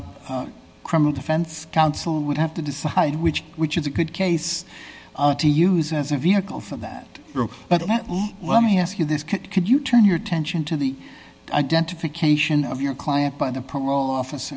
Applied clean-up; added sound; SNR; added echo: none; none; none; none.